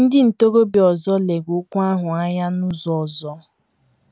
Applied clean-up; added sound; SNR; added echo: none; none; none; none.